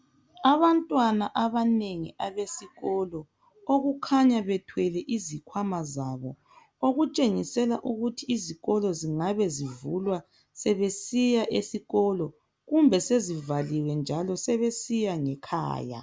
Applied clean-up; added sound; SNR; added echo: none; none; none; none.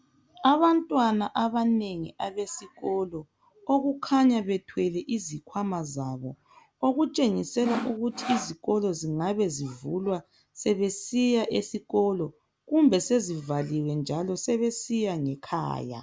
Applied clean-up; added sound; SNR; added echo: none; Sawing; 6 dB; none.